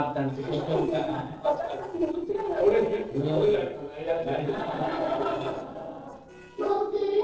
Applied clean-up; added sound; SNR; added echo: neural separator model SepFormer DNS4.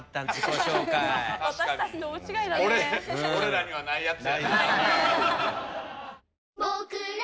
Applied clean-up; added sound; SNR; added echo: none; none; none; none.